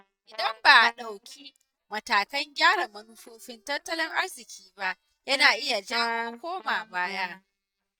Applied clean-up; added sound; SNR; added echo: neural mask model DeepFilterNet 3.